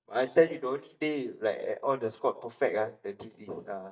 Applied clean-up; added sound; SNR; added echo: neural mask model DeepFilterNet 3.